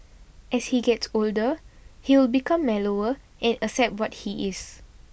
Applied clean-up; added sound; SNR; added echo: none; none; none; none.